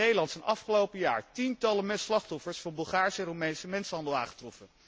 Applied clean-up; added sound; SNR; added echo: none; none; none; none.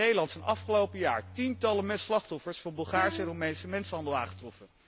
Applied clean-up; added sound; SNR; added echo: none; Bowed string instrument + Bowed string instrument; 13 dB; none.